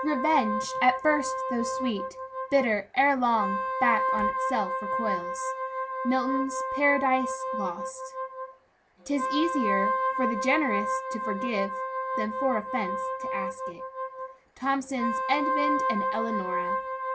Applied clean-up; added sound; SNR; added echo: none; Wind instrument, woodwind instrument; 1 dB; none.